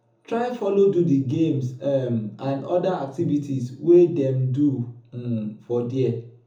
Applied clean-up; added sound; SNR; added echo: none; none; none; reverberation time 0.6 s.